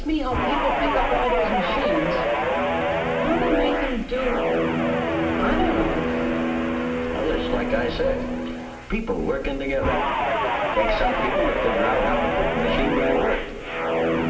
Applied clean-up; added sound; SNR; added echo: none; Guitar; -3 dB; reverberation time 2.4 s.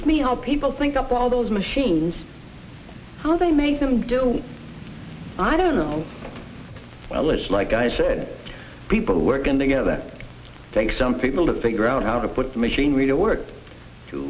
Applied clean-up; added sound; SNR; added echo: none; none; none; none.